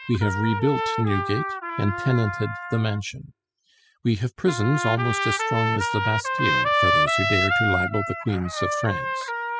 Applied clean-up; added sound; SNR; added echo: classical method spectral subtraction.